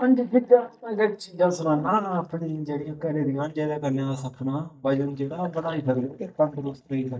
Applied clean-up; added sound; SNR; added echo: neural mask model DeepFilterNet 3.